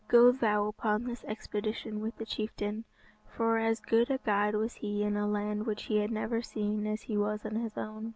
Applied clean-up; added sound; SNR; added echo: none; none; none; none.